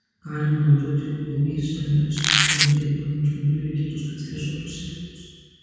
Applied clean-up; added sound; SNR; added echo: none; Squeak; -3 dB; reverberation time 2.1 s.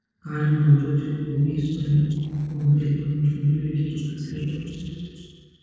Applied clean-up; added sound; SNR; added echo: neural separator model SepFormer DNS4.